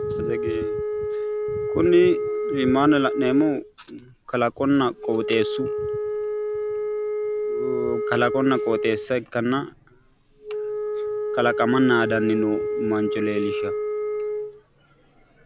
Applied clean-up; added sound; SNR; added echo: none; Wind instrument, woodwind instrument; 3 dB; none.